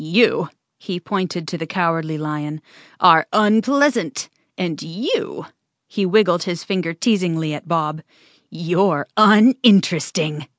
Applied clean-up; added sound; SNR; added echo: none; none; none; none.